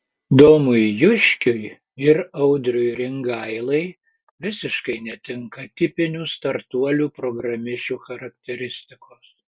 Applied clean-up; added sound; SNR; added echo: none; none; none; none.